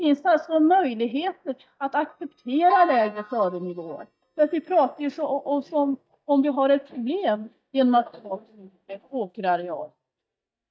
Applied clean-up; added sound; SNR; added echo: neural mask model DeepFilterNet 3.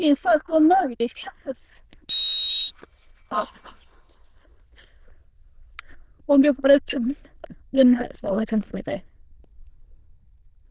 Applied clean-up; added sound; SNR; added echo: neural diffusion model UNIVERSE++.